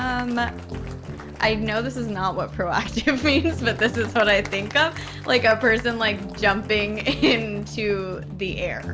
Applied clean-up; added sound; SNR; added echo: none; Applause; 19 dB; none.